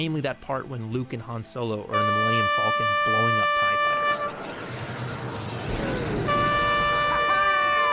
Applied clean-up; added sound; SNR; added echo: none; Trumpet; -4 dB; none.